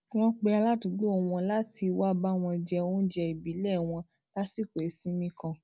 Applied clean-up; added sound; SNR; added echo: none; none; none; none.